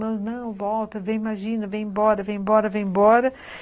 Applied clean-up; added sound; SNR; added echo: none; none; none; none.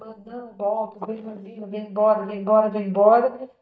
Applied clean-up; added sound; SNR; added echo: neural mask model DeepFilterNet 3.